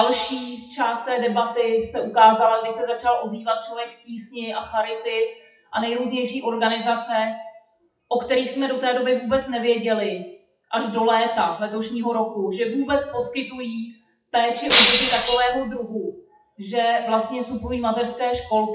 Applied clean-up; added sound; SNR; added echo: classical method WPE with log-MMSE.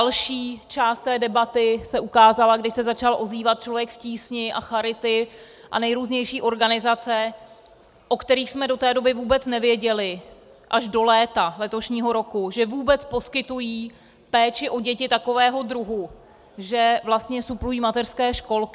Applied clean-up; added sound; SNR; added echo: none; none; none; none.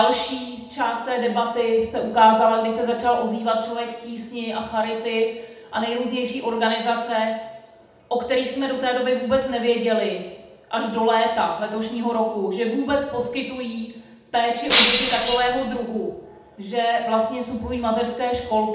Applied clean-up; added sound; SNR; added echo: none; Shatter; -1 dB; reverberation time 0.8 s.